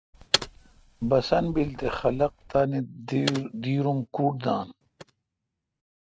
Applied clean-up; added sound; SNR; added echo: neural mask model RNNoise.